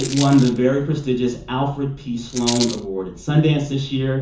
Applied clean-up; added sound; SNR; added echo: none; Rattle; 14 dB; reverberation time 0.6 s.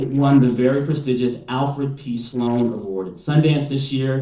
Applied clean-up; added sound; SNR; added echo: neural separator model SepFormer DNS4.